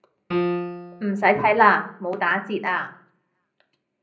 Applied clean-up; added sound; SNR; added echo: none; Piano; 5 dB; reverberation time 0.5 s.